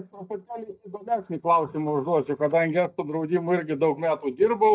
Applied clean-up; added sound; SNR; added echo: neural mask model DeepFilterNet 3.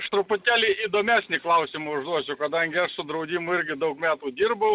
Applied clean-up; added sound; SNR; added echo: none; none; none; none.